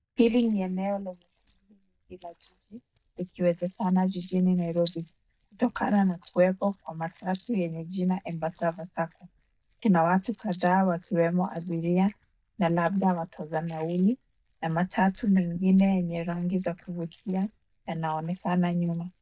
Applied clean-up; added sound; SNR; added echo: neural mask model DeepFilterNet 3.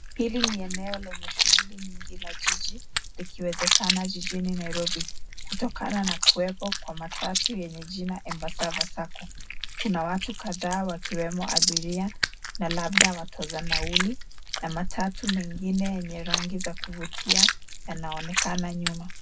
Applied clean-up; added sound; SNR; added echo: none; Chewing, mastication; -3 dB; reverberation time 0.3 s.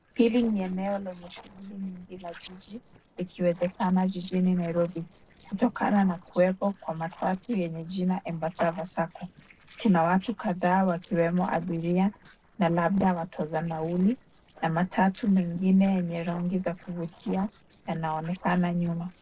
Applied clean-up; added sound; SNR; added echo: neural separator model SepFormer DNS4.